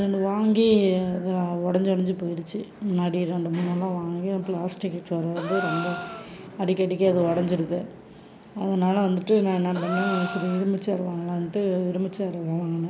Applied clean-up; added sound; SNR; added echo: none; Gasp; 10 dB; none.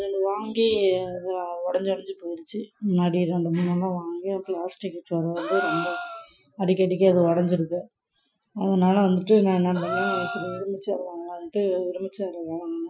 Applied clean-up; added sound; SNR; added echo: classical method Wiener filter.